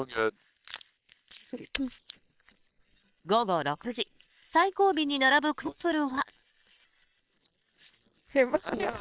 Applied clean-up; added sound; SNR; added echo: neural separator model SepFormer WHAM!.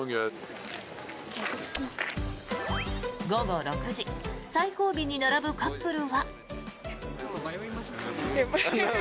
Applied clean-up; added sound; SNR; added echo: none; Shatter; 12 dB; none.